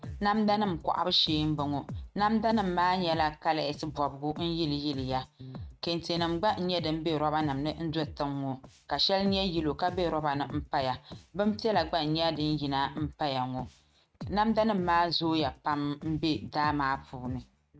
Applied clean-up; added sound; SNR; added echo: neural mask model RNNoise.